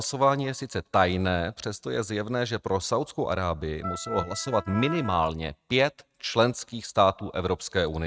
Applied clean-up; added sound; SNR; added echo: neural mask model RNNoise.